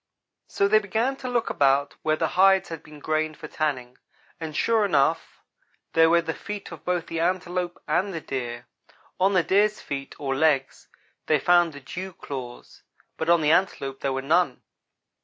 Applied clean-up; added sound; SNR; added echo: none; none; none; none.